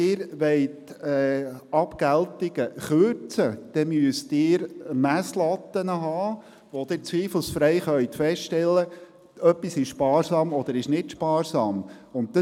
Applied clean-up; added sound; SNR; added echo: none; none; none; none.